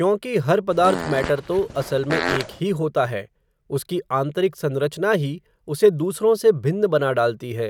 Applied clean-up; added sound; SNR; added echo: none; Fart; 7 dB; none.